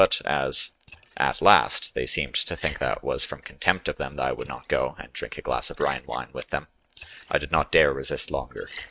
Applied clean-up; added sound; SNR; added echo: neural mask model RNNoise.